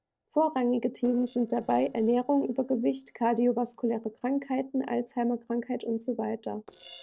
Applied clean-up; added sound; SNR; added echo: neural separator model SepFormer DNS4.